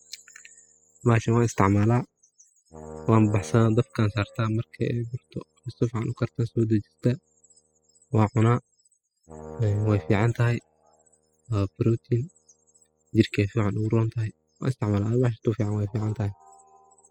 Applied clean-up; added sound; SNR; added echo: classical method spectral subtraction.